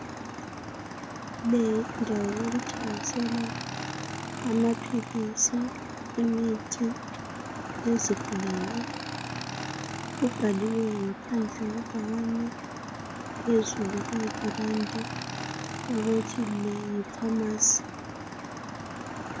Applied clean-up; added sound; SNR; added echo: none; Motorcycle / Engine; 6 dB; none.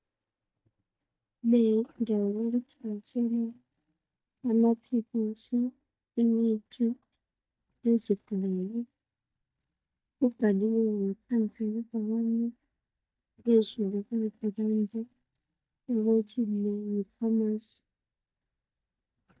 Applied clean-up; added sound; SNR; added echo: neural mask model DeepFilterNet 3.